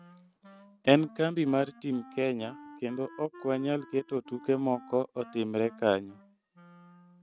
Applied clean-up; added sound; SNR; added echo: neural mask model RNNoise.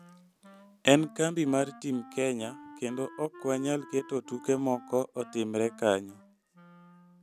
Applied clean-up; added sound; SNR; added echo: none; Wind instrument, woodwind instrument; 20 dB; none.